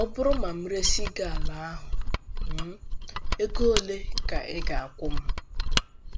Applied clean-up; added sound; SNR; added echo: none; Mechanisms; -4 dB; none.